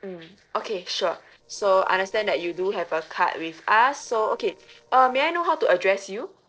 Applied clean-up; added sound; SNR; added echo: neural separator model SepFormer DNS4.